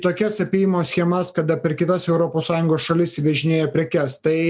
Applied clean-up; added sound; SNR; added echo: none; none; none; none.